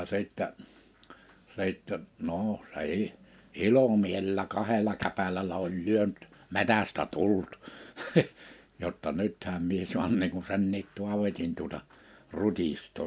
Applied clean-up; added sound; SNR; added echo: none; none; none; none.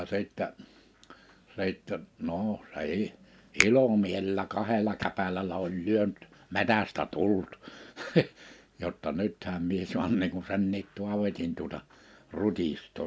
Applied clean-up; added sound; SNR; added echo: none; Finger snapping; 6 dB; none.